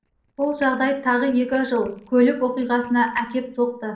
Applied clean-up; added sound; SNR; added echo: neural separator model SepFormer DNS4.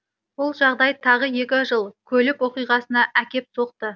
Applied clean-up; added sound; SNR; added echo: none; none; none; none.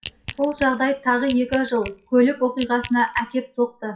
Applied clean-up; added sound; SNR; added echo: classical method WPE with log-MMSE.